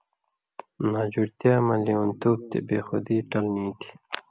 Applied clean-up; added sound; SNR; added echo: none; none; none; none.